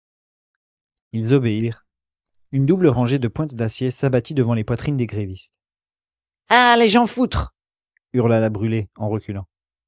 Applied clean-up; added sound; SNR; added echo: neural mask model DeepFilterNet 3.